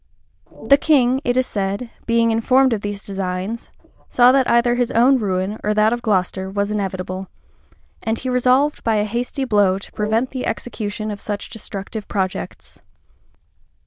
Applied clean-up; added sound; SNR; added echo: neural diffusion model UNIVERSE++.